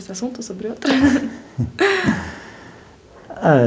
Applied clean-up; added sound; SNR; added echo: none; none; none; none.